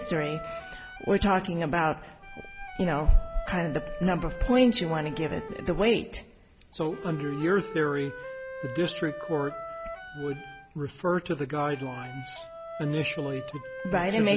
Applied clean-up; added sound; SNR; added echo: none; Wind instrument, woodwind instrument; 13 dB; none.